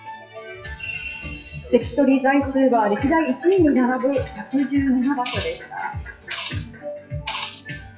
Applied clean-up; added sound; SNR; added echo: classical method WPE with log-MMSE.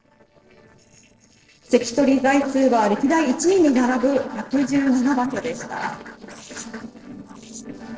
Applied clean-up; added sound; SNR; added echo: neural separator model SepFormer DNS4.